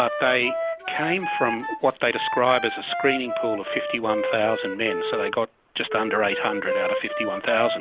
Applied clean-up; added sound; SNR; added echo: none; Wind instrument, woodwind instrument; 4 dB; none.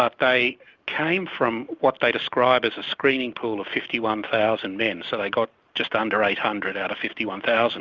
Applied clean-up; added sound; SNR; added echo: none; none; none; none.